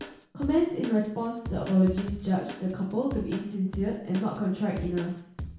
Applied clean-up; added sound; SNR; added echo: none; Drum kit; 12 dB; reverberation time 0.6 s.